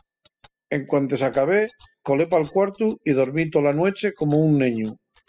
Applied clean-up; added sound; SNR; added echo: classical method spectral subtraction.